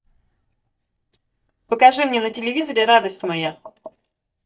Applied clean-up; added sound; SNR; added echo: neural mask model DeepFilterNet 3.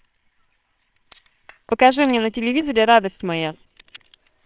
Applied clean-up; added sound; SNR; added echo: neural separator model SepFormer WHAMR!.